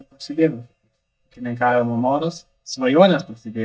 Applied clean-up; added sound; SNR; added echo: neural mask model DeepFilterNet 3.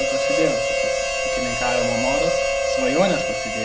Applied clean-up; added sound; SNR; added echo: none; Harmonica; -4 dB; reverberation time 0.8 s.